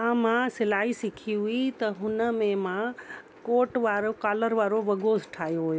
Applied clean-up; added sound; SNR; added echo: none; none; none; none.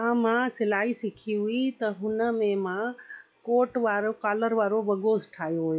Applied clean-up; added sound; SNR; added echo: classical method log-MMSE.